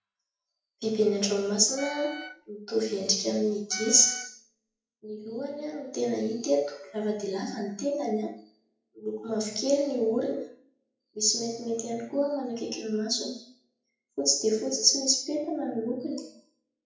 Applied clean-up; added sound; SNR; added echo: classical method WPE with log-MMSE.